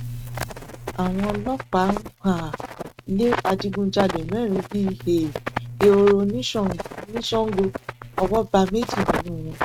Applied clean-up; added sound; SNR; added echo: neural mask model RNNoise.